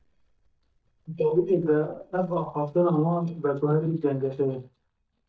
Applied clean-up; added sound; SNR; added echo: neural mask model DeepFilterNet 3.